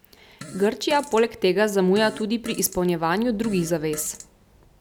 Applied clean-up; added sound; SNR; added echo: none; Fart; 19 dB; none.